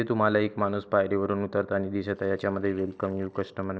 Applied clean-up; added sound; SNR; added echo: neural separator model SepFormer DNS4.